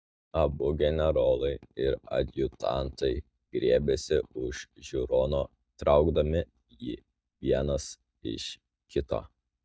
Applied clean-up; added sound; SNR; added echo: neural mask model DeepFilterNet 3.